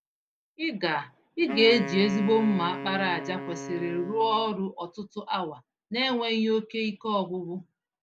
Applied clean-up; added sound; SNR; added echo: none; Wind instrument, woodwind instrument; 9 dB; none.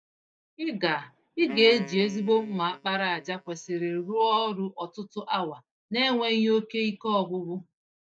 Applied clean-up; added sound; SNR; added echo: neural mask model DeepFilterNet 3.